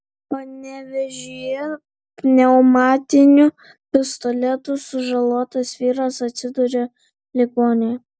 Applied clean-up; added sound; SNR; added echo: none; none; none; none.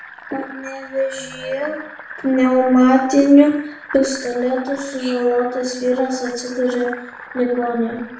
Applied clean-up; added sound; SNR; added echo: none; Fill (with liquid); 17 dB; reverberation time 0.6 s.